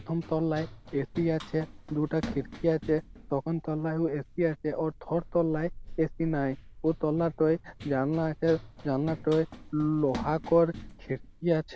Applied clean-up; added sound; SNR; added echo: none; Run; 14 dB; none.